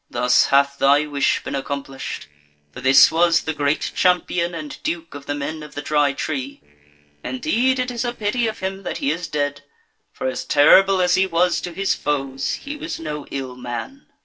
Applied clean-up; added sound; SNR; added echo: neural separator model SepFormer DNS4.